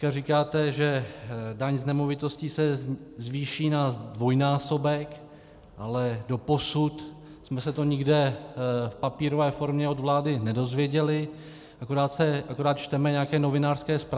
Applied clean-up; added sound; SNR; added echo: none; none; none; none.